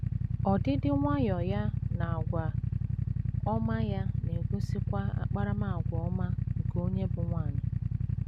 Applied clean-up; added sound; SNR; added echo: none; Idling / Motorcycle; -5 dB; none.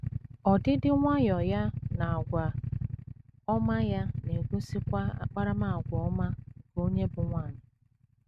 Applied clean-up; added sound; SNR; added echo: neural mask model RNNoise.